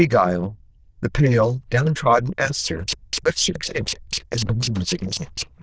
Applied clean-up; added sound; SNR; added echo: neural diffusion model UNIVERSE++.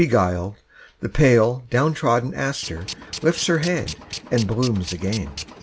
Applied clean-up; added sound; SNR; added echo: none; Tools; 13 dB; none.